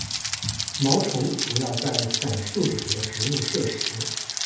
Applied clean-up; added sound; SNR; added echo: none; Rain; 2 dB; reverberation time 0.8 s.